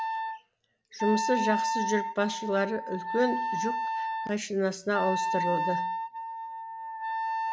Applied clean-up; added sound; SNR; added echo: none; Wind instrument, woodwind instrument; 0 dB; none.